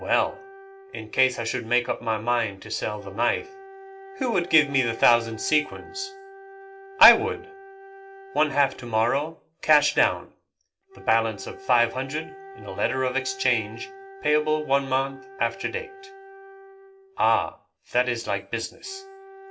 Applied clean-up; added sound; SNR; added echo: none; Wind instrument, woodwind instrument; 18 dB; reverberation time 0.2 s.